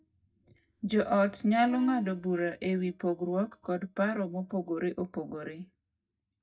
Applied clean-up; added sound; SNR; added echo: neural mask model DeepFilterNet 3.